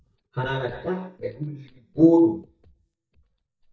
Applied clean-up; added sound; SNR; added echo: neural mask model DeepFilterNet 3.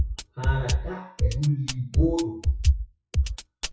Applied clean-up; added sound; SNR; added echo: classical method WPE with log-MMSE.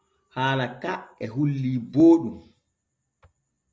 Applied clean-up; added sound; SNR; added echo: none; none; none; none.